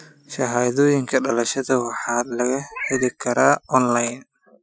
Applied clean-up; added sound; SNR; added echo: classical method Wiener filter.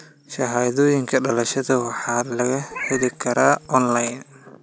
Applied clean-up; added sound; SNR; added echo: none; Meow; 12 dB; none.